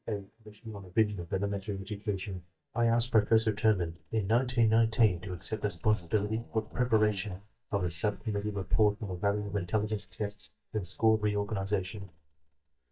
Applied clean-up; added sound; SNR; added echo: neural mask model DeepFilterNet 3.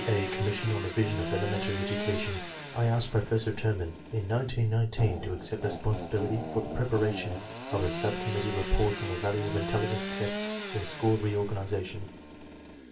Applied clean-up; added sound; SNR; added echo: none; Sawing / Engine; 7 dB; reverberation time 0.3 s.